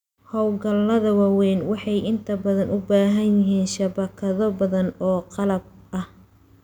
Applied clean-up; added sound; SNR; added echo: none; none; none; none.